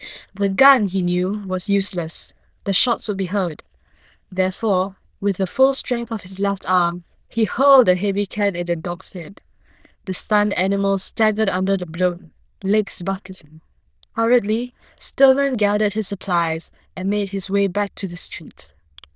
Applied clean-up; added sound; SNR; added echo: neural diffusion model UNIVERSE++.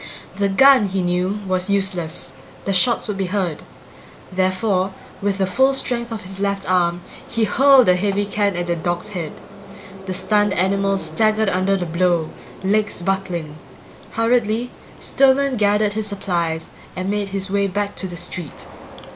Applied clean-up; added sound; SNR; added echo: none; Subway, metro, underground; 19 dB; none.